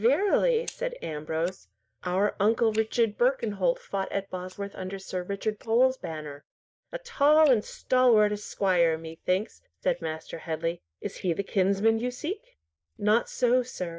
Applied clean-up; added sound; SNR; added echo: neural mask model DeepFilterNet 3.